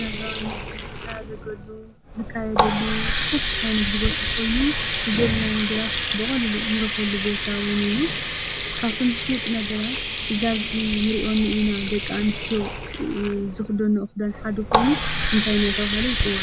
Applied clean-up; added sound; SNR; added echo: none; Water tap, faucet; 1 dB; none.